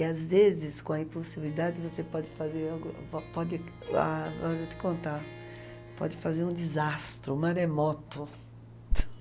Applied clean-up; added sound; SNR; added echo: none; Harp; 19 dB; none.